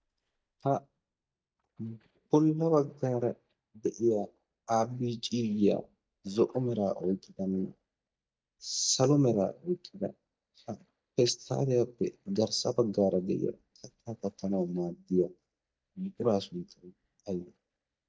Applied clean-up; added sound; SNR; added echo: neural mask model DeepFilterNet 3.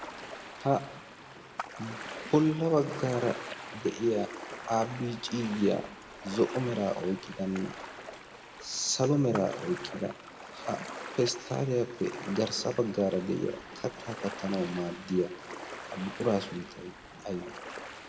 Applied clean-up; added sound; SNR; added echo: none; Ocean; 12 dB; reverberation time 0.6 s.